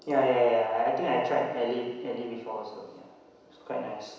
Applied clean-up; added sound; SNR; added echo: none; none; none; reverberation time 1.0 s.